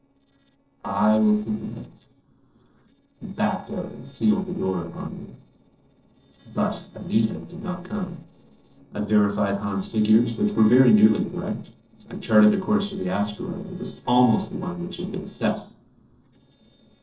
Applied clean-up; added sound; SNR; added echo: neural separator model SepFormer DNS4.